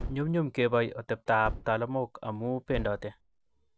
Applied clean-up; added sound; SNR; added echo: none; Gunshot, gunfire; 11 dB; none.